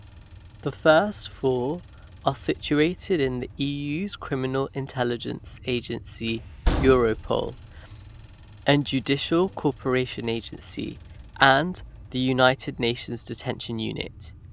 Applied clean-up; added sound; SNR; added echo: none; Train; 12 dB; none.